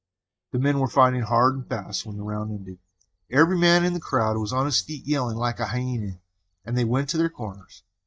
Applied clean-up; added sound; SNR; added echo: neural mask model DeepFilterNet 3.